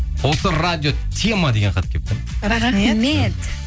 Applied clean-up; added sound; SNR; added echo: none; none; none; none.